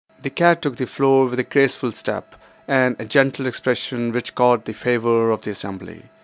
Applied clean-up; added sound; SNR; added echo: none; none; none; none.